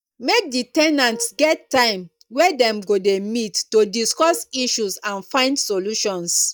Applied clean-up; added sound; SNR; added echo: neural mask model DeepFilterNet 3.